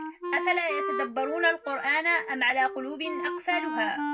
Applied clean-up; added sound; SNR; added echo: none; Wind instrument, woodwind instrument; 5 dB; reverberation time 0.3 s.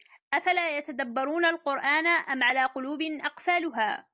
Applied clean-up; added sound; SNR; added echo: none; none; none; none.